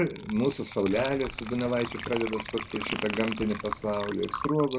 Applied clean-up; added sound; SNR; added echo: none; Water / Liquid + Fart; 8 dB; none.